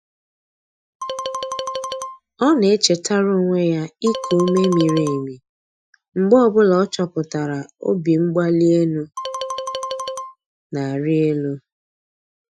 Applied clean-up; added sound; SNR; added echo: classical method Wiener filter.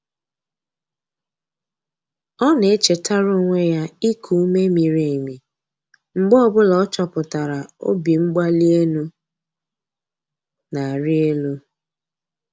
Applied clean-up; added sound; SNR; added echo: none; none; none; none.